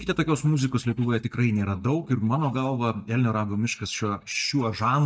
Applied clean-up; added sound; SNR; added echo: neural mask model DeepFilterNet 3.